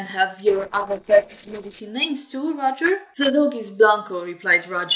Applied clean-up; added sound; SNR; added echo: neural separator model SepFormer DNS4.